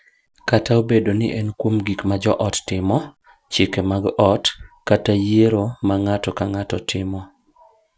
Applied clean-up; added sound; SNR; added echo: none; none; none; none.